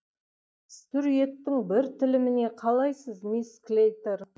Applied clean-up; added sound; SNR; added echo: neural mask model DeepFilterNet 3.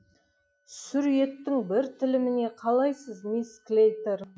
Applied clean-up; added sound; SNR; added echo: classical method log-MMSE.